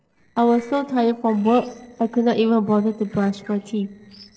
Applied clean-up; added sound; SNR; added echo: neural separator model SepFormer DNS4.